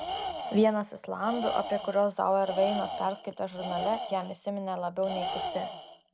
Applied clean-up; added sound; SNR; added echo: none; Tools; 7 dB; none.